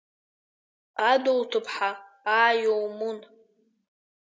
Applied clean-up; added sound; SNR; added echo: none; none; none; none.